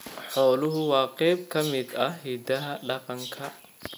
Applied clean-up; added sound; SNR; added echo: none; none; none; none.